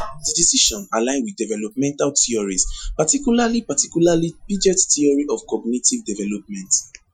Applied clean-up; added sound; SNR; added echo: classical method Wiener filter.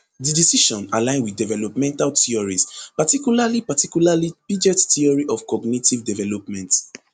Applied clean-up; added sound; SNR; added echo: none; none; none; none.